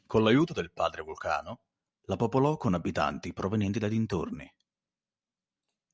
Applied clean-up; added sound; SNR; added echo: none; none; none; none.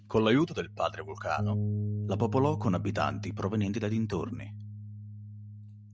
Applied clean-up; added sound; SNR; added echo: none; Bass guitar; 5 dB; none.